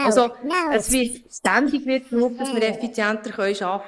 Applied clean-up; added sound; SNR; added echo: neural mask model Resemble Enhance denoiser.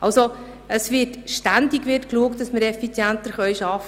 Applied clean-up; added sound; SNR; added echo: none; none; none; none.